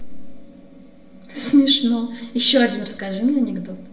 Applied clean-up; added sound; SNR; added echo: none; none; none; reverberation time 0.9 s.